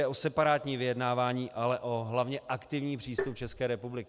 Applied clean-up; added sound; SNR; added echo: none; Tap; 7 dB; none.